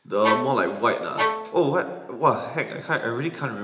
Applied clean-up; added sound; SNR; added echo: none; Bowed string instrument; 4 dB; reverberation time 0.8 s.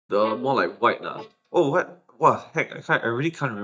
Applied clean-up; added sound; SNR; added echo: neural mask model DeepFilterNet 3.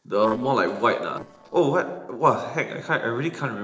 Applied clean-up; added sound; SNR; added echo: neural separator model SepFormer DNS4.